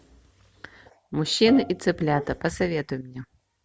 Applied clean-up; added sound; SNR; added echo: none; Bowed string instrument; 13 dB; none.